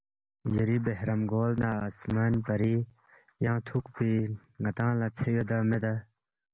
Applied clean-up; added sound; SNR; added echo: none; none; none; none.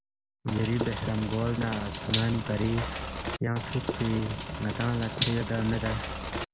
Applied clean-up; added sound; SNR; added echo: none; Bathtub (filling or washing); 4 dB; none.